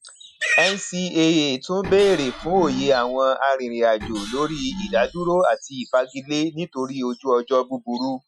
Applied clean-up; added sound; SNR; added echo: classical method Wiener filter.